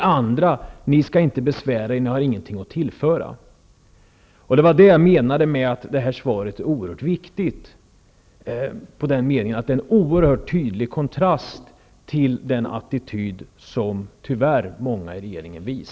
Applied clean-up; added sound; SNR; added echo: none; none; none; none.